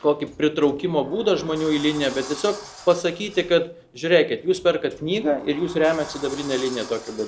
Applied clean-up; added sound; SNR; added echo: none; Sliding door; 19 dB; none.